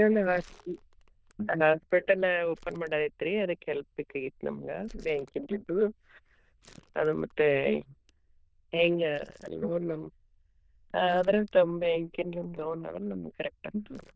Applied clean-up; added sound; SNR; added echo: neural diffusion model UNIVERSE++.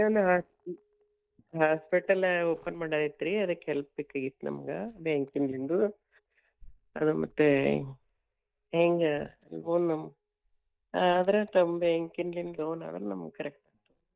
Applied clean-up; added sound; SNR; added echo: neural mask model DeepFilterNet 3.